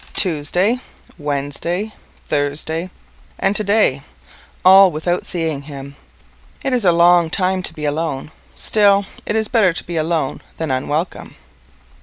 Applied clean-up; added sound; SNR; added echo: none; none; none; none.